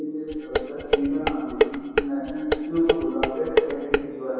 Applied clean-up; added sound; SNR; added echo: none; Dishes, pots, and pans; -2 dB; reverberation time 2.0 s.